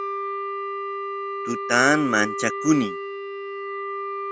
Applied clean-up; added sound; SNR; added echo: none; Wind instrument, woodwind instrument; 4 dB; none.